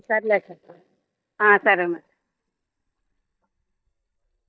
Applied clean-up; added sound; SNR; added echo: neural mask model DeepFilterNet 3.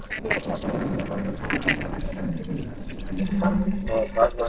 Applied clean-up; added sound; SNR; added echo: neural separator model SepFormer DNS4.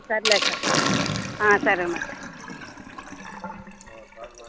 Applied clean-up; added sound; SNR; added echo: none; Sink (filling or washing); 1 dB; none.